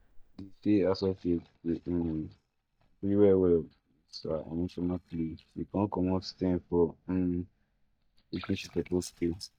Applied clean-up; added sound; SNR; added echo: neural mask model DeepFilterNet 3.